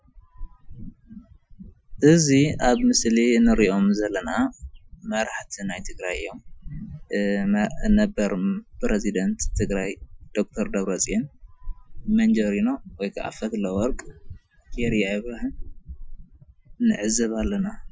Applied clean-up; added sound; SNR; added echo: classical method Wiener filter.